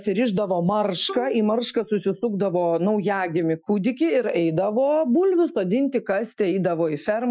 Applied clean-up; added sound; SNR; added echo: classical method Wiener filter.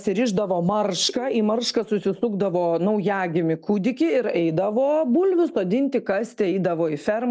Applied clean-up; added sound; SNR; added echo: neural mask model DeepFilterNet 3.